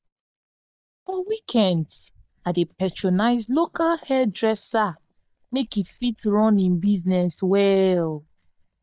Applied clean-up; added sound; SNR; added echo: neural mask model DeepFilterNet 3.